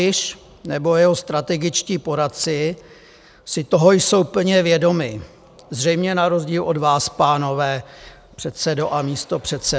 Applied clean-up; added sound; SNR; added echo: none; none; none; none.